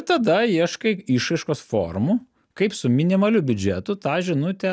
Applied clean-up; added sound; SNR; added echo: none; none; none; none.